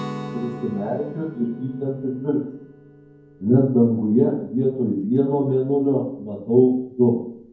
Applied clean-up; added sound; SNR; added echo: none; Guitar; 17 dB; reverberation time 0.9 s.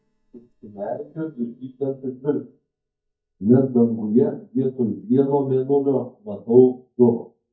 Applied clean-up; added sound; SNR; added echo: neural mask model DeepFilterNet 3.